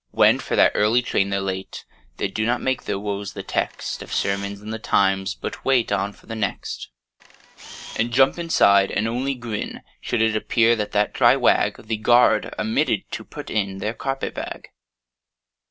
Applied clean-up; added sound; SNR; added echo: none; Camera; 17 dB; none.